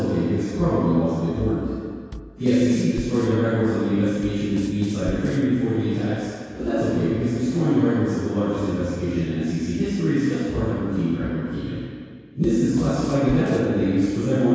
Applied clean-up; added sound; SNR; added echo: none; Bass drum / Snare drum / Drum kit; 16 dB; reverberation time 2.0 s.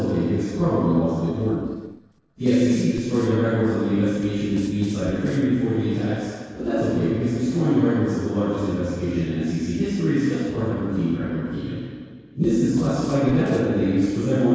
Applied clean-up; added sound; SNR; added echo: neural separator model SepFormer DNS4.